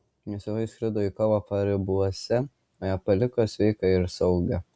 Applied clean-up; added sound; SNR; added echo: none; none; none; none.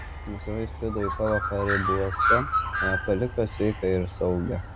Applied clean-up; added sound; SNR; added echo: none; Bird; 1 dB; none.